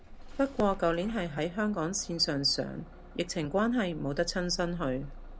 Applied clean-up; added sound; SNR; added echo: none; Engine starting / Bus; 13 dB; none.